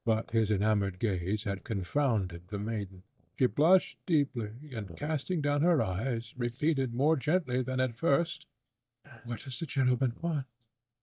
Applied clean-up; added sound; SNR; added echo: neural mask model DeepFilterNet 3.